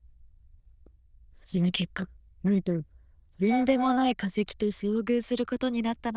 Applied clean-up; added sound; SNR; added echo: neural diffusion model UNIVERSE++.